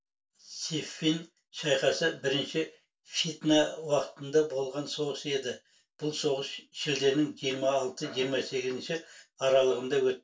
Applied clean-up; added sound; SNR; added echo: none; none; none; reverberation time 0.1 s.